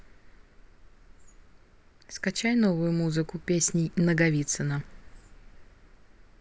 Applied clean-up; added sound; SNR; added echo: none; none; none; none.